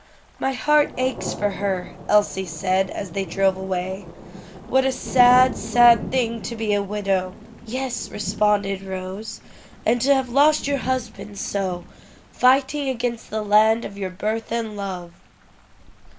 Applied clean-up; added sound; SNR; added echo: none; Thunder / Rain; 14 dB; none.